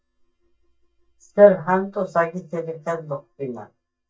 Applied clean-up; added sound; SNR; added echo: neural mask model DeepFilterNet 3.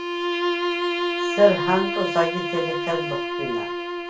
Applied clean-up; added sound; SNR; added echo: none; Bowed string instrument; 0 dB; reverberation time 0.2 s.